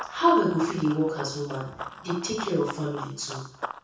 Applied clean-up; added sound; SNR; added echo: none; Run; 11 dB; reverberation time 0.6 s.